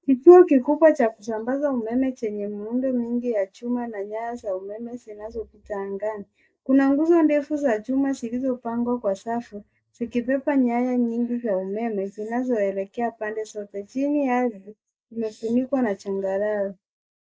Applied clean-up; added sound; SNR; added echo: neural mask model Resemble Enhance denoiser.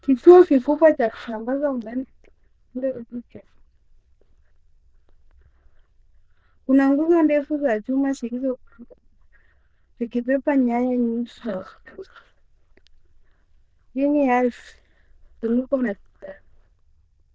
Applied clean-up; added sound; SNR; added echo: neural diffusion model UNIVERSE++.